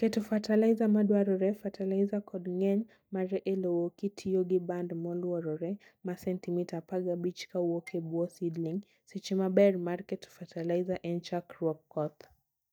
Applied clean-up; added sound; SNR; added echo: neural mask model DeepFilterNet 3.